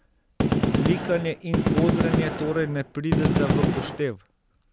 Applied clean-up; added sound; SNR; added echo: none; Gunshot, gunfire; -4 dB; none.